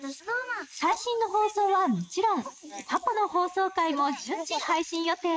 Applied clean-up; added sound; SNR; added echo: neural mask model Resemble Enhance denoiser.